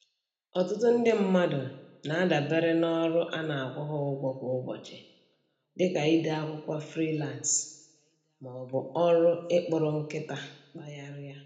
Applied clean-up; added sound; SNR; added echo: none; none; none; reverberation time 0.8 s.